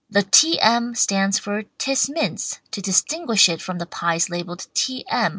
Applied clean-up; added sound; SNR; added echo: none; none; none; none.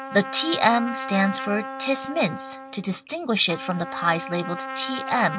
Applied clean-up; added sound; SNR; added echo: none; Trumpet; 11 dB; none.